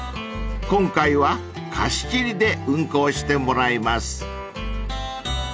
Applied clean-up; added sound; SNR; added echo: none; none; none; none.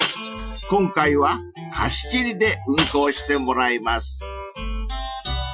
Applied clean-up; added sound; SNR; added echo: classical method Wiener filter.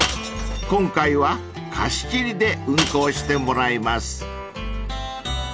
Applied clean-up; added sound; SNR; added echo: none; Shatter / Crushing; 10 dB; none.